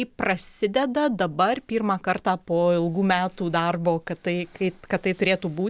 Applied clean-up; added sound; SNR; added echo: none; none; none; none.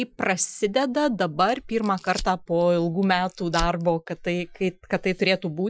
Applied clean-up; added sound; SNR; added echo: classical method Wiener filter.